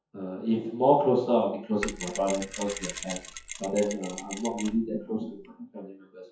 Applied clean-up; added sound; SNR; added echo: classical method WPE with log-MMSE.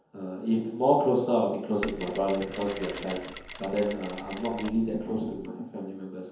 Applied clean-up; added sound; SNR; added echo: none; Mechanisms; 11 dB; reverberation time 0.9 s.